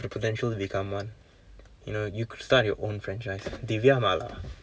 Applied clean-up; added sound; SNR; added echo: none; none; none; none.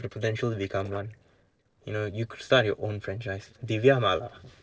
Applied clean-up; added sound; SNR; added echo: neural separator model SepFormer DNS4.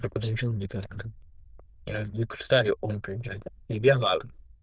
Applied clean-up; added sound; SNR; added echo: neural diffusion model UNIVERSE++.